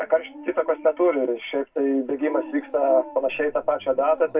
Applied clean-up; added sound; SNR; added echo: none; Dog; 17 dB; reverberation time 0.4 s.